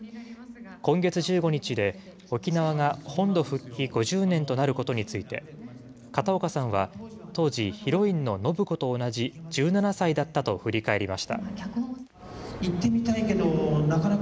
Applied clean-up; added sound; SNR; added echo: none; none; none; none.